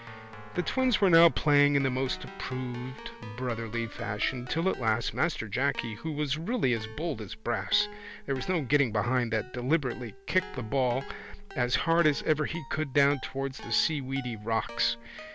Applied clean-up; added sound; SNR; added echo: none; Keyboard (musical); 18 dB; none.